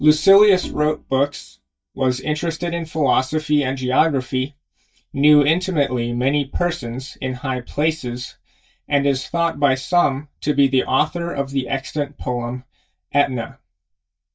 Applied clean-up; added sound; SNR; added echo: neural mask model DeepFilterNet 3.